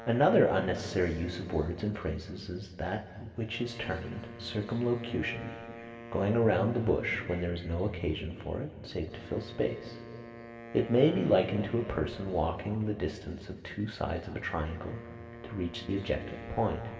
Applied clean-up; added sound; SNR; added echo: none; Wind instrument, woodwind instrument; 17 dB; reverberation time 2.3 s.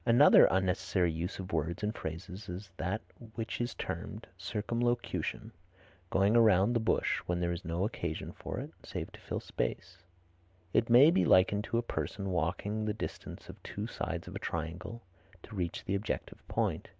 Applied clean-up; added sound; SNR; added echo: none; none; none; none.